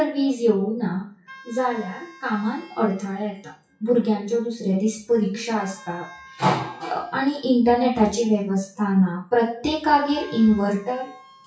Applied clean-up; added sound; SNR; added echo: classical method WPE with log-MMSE.